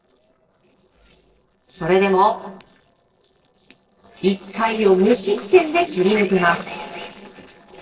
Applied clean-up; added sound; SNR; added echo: neural separator model SepFormer DNS4.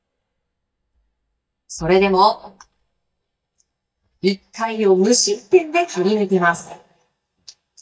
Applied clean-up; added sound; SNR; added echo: neural mask model DeepFilterNet 3.